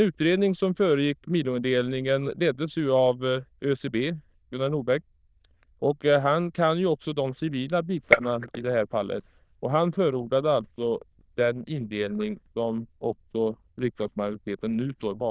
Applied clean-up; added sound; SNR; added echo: neural diffusion model UNIVERSE++.